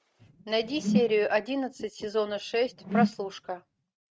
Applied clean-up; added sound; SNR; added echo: neural mask model RNNoise.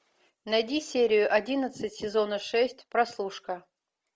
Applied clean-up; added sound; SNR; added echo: none; none; none; none.